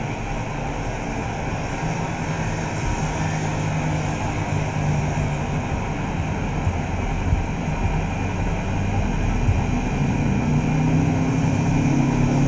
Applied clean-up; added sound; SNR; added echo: none; none; none; reverberation time 0.2 s.